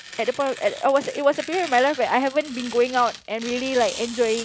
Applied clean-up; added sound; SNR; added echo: none; Tearing; 14 dB; none.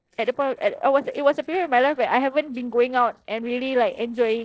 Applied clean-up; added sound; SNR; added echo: neural separator model SepFormer DNS4.